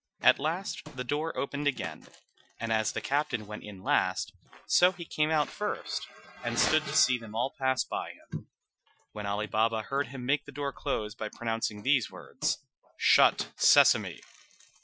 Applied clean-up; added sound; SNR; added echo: classical method Wiener filter.